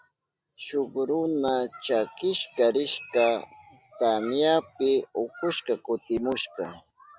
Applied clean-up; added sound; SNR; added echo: none; none; none; none.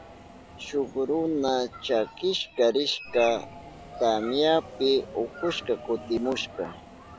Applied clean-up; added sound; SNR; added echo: none; Subway, metro, underground; 18 dB; none.